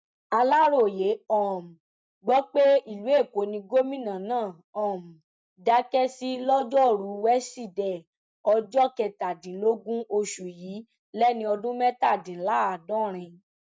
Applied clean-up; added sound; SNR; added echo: none; none; none; none.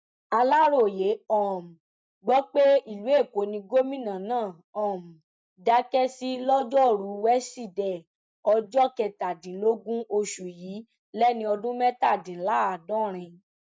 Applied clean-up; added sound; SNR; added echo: neural mask model Resemble Enhance denoiser.